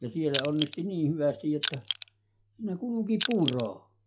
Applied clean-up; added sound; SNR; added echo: classical method log-MMSE.